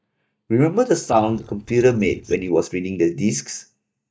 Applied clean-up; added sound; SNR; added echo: neural mask model DeepFilterNet 3.